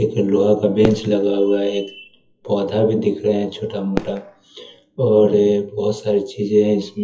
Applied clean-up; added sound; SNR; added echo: classical method WPE with log-MMSE.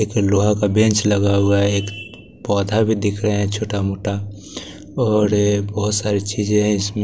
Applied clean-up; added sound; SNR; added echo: none; none; none; none.